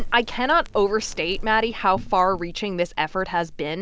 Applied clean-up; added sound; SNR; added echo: none; Crackle; 11 dB; none.